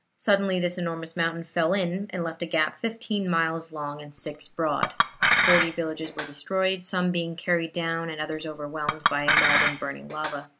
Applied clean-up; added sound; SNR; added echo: none; Chink, clink; -2 dB; none.